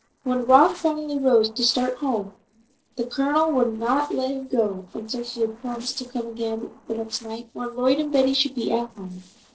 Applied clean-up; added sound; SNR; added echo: neural separator model SepFormer DNS4.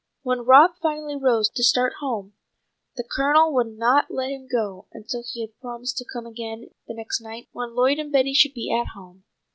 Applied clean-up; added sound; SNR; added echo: none; none; none; none.